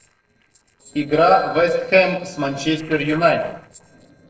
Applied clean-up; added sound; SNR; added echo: neural separator model SepFormer DNS4.